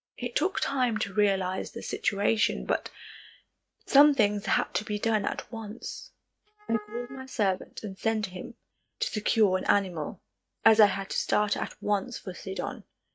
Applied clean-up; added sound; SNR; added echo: neural mask model RNNoise.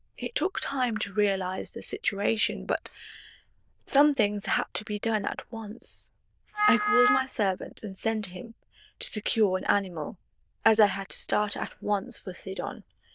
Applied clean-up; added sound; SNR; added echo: neural diffusion model UNIVERSE++.